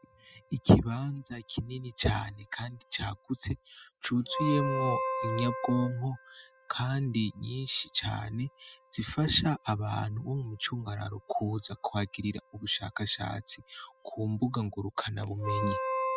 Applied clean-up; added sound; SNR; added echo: classical method spectral subtraction.